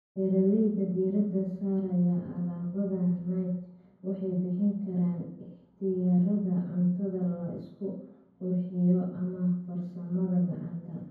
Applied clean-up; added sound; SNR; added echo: none; none; none; reverberation time 0.9 s.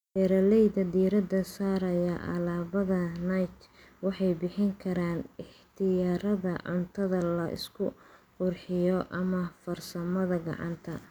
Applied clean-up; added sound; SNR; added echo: none; none; none; none.